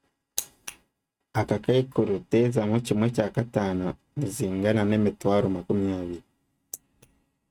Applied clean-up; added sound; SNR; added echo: neural mask model RNNoise.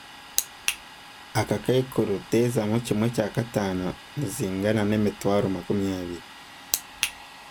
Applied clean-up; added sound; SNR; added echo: none; Domestic sounds, home sounds; 18 dB; none.